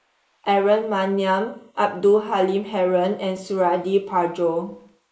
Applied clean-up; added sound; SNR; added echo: neural mask model Resemble Enhance denoiser.